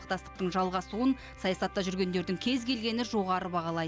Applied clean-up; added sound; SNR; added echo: none; none; none; none.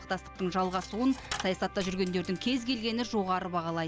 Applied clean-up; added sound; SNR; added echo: none; Coin (dropping); 15 dB; none.